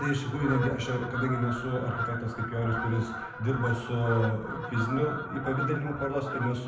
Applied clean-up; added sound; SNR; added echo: none; Fowl; 6 dB; reverberation time 0.7 s.